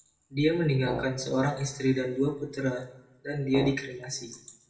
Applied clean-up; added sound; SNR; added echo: none; Brass instrument; 10 dB; reverberation time 0.7 s.